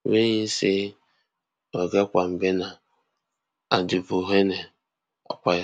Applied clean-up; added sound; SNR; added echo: none; none; none; none.